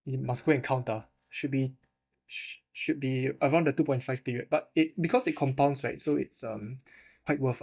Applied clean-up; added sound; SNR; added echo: neural mask model DeepFilterNet 3.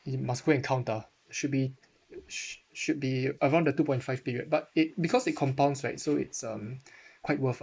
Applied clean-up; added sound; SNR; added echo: neural mask model Resemble Enhance denoiser.